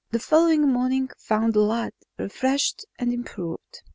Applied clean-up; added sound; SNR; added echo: none; none; none; none.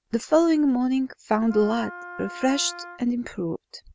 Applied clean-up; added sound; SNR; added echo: none; Wind instrument, woodwind instrument; 15 dB; none.